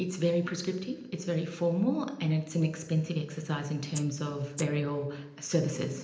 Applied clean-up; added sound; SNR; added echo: none; Rattle (instrument); 14 dB; reverberation time 0.9 s.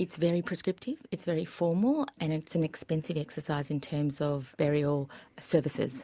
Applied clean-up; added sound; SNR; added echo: none; none; none; none.